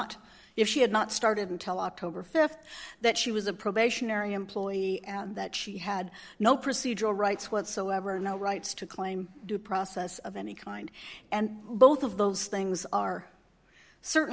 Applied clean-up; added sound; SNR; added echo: none; none; none; none.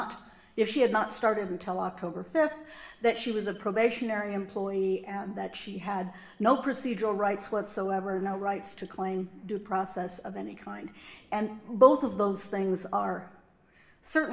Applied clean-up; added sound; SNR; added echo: none; none; none; reverberation time 0.8 s.